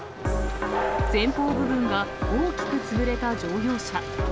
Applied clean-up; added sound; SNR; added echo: none; Train + Race car, auto racing / Accelerating, revving, vroom; 7 dB; none.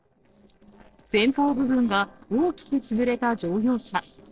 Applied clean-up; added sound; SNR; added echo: neural separator model SepFormer DNS4.